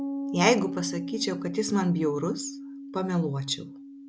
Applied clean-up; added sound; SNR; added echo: none; Piano; 8 dB; none.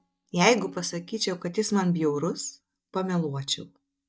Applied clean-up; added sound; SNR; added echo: neural mask model DeepFilterNet 3.